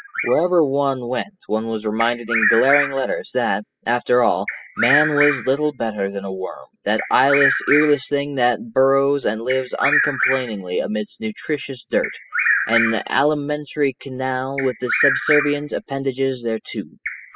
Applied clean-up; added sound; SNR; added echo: classical method spectral subtraction.